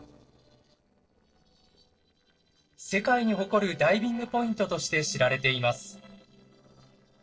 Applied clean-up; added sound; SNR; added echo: neural separator model SepFormer DNS4.